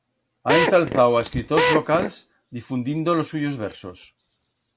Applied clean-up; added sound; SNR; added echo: none; Drill; 0 dB; none.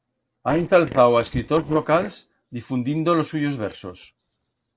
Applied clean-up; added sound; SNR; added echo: neural separator model SepFormer DNS4.